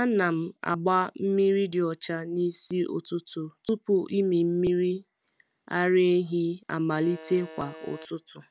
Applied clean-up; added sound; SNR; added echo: none; Alarm; 18 dB; none.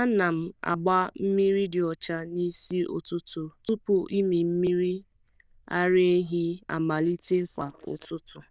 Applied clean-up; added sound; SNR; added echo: neural diffusion model UNIVERSE++.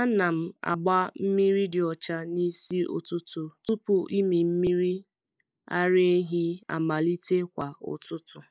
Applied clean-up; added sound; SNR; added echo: neural mask model Resemble Enhance denoiser.